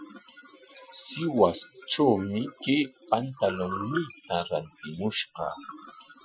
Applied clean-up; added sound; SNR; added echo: classical method Wiener filter.